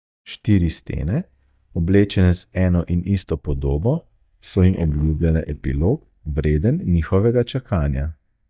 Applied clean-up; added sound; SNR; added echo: neural mask model DeepFilterNet 3.